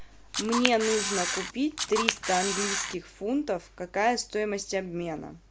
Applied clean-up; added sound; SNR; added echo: none; Camera; 1 dB; none.